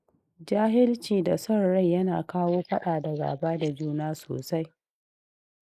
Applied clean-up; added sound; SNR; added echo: neural mask model Resemble Enhance denoiser.